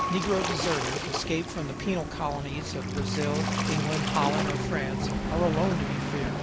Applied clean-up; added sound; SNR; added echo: none; Piano + Waves, surf; -1 dB; none.